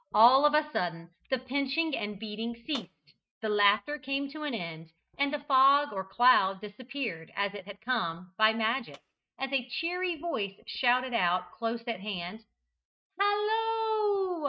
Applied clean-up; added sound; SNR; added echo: neural mask model RNNoise.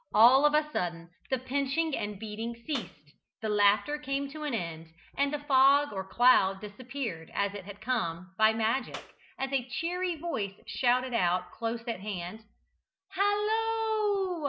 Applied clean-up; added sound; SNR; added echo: none; Clapping; 15 dB; none.